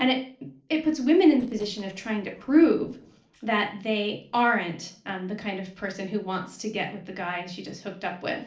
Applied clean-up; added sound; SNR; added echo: neural separator model SepFormer DNS4.